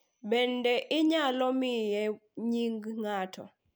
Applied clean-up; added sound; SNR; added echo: none; none; none; none.